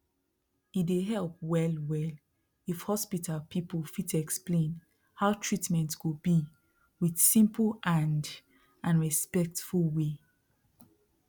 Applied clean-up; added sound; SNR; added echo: none; none; none; none.